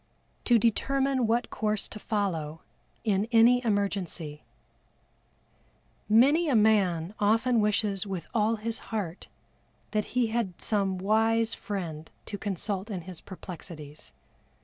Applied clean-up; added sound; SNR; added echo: none; none; none; none.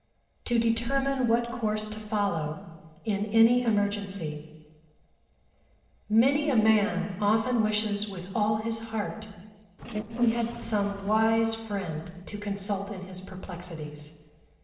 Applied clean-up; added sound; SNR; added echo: neural separator model SepFormer DNS4.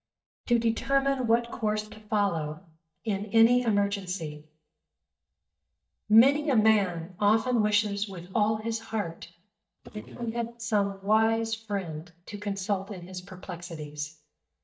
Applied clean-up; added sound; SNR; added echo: neural mask model DeepFilterNet 3.